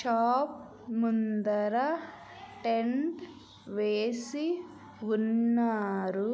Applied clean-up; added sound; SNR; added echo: none; none; none; none.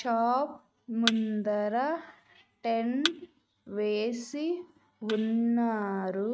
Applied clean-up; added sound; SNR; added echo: neural mask model RNNoise.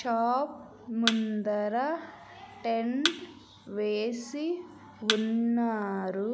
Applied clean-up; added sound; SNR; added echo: none; Thump, thud; 5 dB; none.